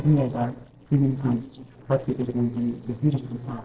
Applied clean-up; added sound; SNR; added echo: neural separator model SepFormer DNS4.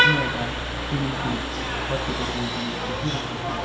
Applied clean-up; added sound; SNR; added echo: none; Vehicle horn, car horn, honking; -4 dB; reverberation time 2.6 s.